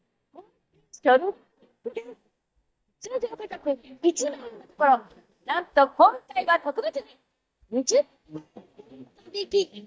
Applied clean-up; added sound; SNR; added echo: neural mask model DeepFilterNet 3.